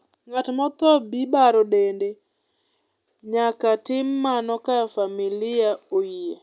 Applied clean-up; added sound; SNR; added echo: none; none; none; none.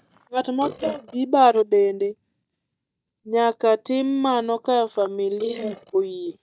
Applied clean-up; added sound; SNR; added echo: neural mask model DeepFilterNet 3.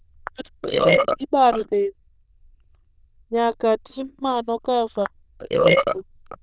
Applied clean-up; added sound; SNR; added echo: neural diffusion model UNIVERSE++.